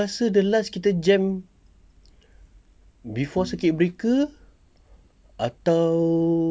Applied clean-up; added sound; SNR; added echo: none; Bowed string instrument; 19 dB; none.